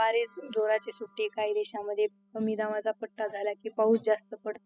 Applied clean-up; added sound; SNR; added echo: classical method spectral subtraction.